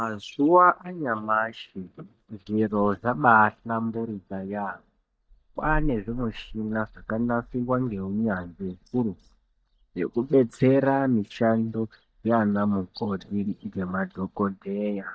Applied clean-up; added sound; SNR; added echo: neural mask model DeepFilterNet 3.